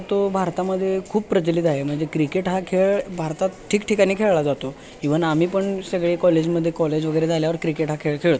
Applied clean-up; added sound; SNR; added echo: none; none; none; none.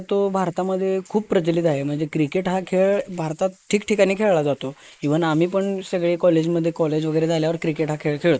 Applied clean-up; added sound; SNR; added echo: neural mask model Resemble Enhance denoiser.